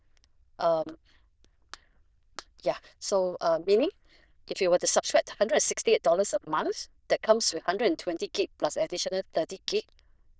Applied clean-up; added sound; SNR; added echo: neural diffusion model UNIVERSE++.